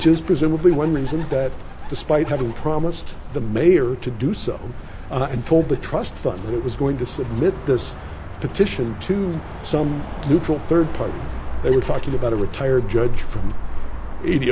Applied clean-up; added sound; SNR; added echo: none; Bird; 5 dB; none.